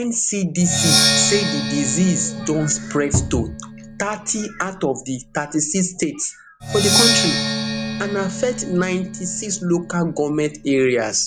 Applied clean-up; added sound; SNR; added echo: none; Percussion + Cupboard open or close; 2 dB; none.